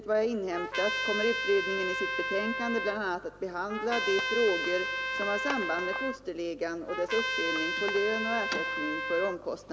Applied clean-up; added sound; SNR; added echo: none; Trumpet; 2 dB; none.